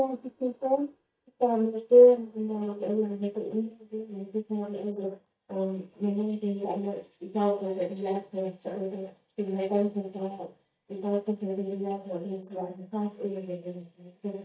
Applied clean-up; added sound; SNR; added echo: neural mask model DeepFilterNet 3.